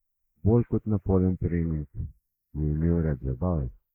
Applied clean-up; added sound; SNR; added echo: neural mask model Resemble Enhance denoiser.